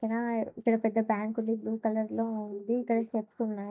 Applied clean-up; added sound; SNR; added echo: neural mask model DeepFilterNet 3.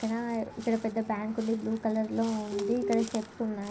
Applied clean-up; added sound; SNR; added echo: none; Crow; 19 dB; reverberation time 0.5 s.